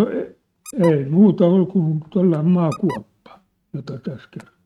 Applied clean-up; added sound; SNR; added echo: neural mask model RNNoise.